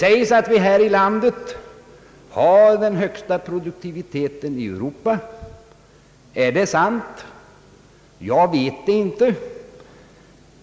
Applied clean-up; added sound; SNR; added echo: none; none; none; none.